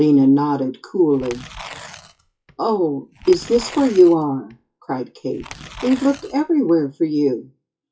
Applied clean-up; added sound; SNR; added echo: classical method WPE with log-MMSE.